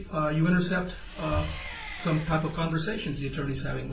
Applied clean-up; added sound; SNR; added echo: none; Engine; 14 dB; reverberation time 0.3 s.